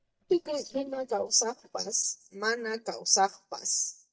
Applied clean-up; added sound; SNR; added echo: neural mask model DeepFilterNet 3.